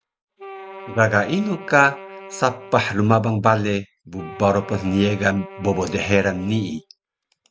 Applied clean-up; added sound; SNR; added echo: none; Wind instrument, woodwind instrument; 18 dB; none.